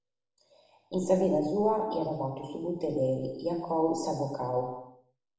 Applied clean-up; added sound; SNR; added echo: none; none; none; reverberation time 0.9 s.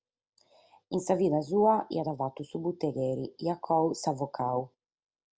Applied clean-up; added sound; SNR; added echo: none; none; none; none.